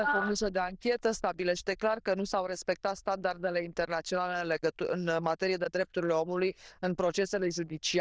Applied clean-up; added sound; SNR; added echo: neural diffusion model UNIVERSE++.